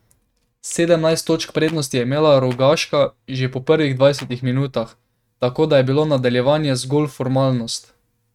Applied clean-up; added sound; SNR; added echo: neural mask model RNNoise.